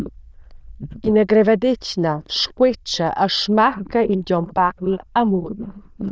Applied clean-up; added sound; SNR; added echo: neural diffusion model UNIVERSE++.